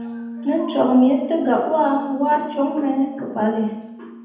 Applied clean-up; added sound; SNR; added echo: none; Bass guitar; 14 dB; reverberation time 0.9 s.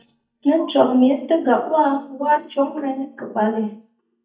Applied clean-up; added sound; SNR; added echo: neural mask model DeepFilterNet 3.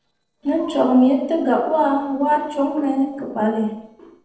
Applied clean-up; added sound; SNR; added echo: neural separator model SepFormer DNS4.